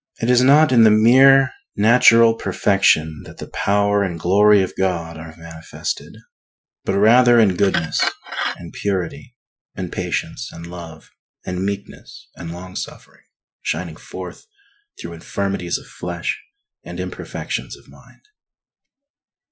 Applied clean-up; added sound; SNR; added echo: classical method Wiener filter.